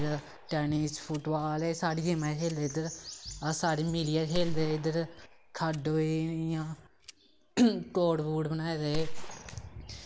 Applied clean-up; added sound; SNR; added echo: none; Gunshot, gunfire; 9 dB; none.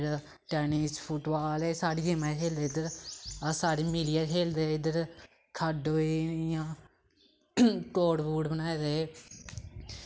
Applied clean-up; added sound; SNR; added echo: none; none; none; none.